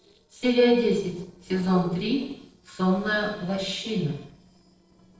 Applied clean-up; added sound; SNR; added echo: neural separator model SepFormer DNS4.